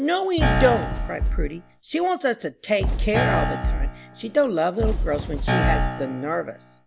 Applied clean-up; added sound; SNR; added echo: none; Piano + Fireworks; -1 dB; none.